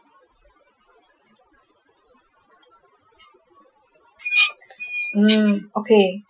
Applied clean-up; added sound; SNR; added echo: classical method Wiener filter.